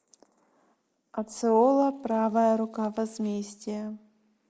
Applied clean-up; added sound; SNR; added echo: neural mask model Resemble Enhance denoiser.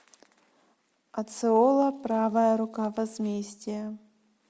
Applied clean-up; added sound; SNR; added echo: none; none; none; none.